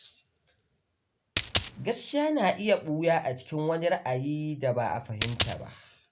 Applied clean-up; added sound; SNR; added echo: none; Coin (dropping); -4 dB; none.